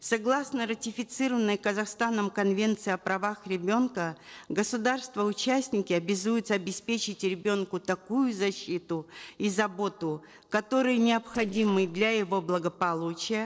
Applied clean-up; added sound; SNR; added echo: neural separator model SepFormer DNS4.